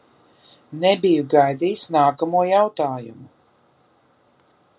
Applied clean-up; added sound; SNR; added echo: none; none; none; none.